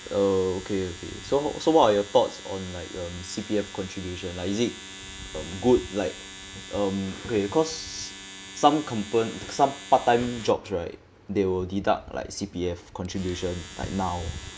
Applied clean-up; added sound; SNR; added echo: none; Domestic sounds, home sounds; 16 dB; none.